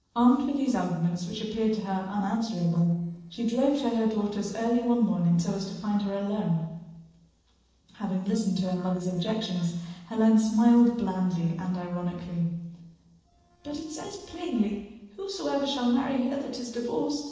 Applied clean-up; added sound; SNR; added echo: neural separator model SepFormer DNS4.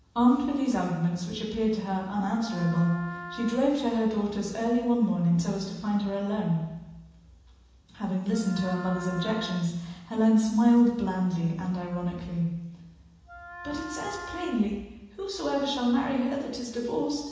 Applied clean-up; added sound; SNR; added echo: none; Wind instrument, woodwind instrument; 14 dB; reverberation time 1.1 s.